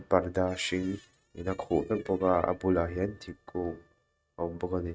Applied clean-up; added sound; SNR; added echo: neural mask model RNNoise.